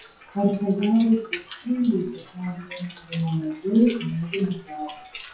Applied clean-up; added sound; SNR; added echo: classical method WPE with log-MMSE.